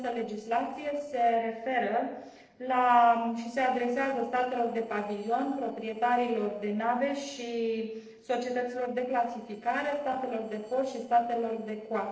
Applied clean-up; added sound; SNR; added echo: neural separator model SepFormer DNS4.